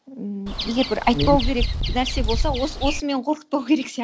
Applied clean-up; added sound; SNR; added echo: none; Bird vocalization, bird call, bird song; 1 dB; none.